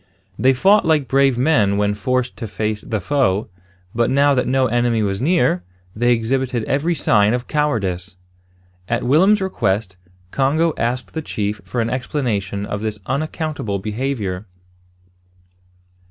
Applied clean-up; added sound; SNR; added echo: none; none; none; none.